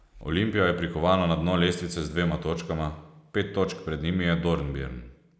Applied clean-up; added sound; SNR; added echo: none; none; none; none.